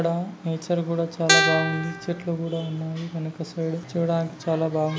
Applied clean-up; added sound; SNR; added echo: none; Guitar; -3 dB; none.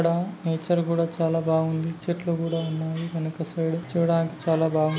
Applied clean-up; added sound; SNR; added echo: none; none; none; none.